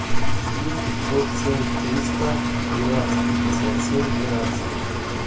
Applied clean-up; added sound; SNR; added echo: none; Engine; -1 dB; reverberation time 0.3 s.